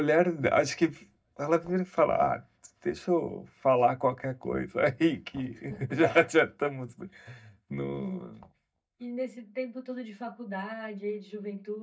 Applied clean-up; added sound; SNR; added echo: neural mask model DeepFilterNet 3.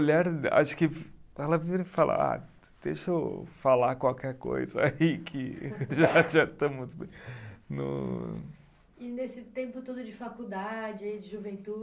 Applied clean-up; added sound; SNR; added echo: none; none; none; none.